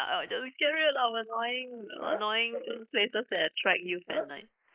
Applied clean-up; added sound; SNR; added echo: neural mask model Resemble Enhance denoiser.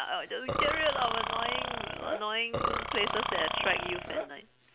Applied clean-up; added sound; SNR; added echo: none; Burping, eructation; 0 dB; none.